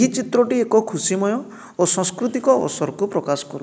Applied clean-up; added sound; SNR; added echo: none; none; none; none.